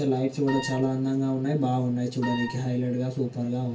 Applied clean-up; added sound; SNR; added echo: none; Wind instrument, woodwind instrument; 10 dB; reverberation time 0.3 s.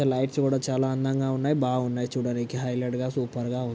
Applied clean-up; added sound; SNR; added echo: none; none; none; none.